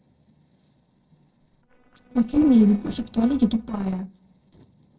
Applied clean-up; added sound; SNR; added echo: neural separator model SepFormer DNS4.